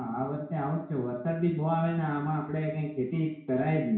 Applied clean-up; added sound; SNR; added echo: none; none; none; reverberation time 0.6 s.